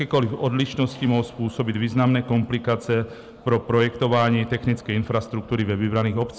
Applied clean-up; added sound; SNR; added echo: none; none; none; none.